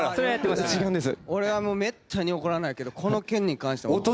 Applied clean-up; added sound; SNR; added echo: none; none; none; none.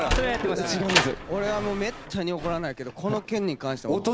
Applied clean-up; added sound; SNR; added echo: none; Sliding door; 4 dB; none.